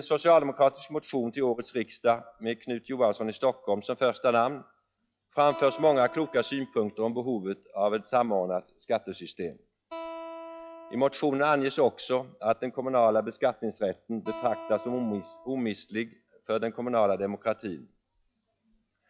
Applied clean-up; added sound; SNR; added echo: classical method log-MMSE.